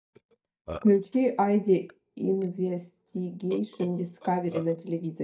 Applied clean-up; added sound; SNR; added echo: neural mask model DeepFilterNet 3.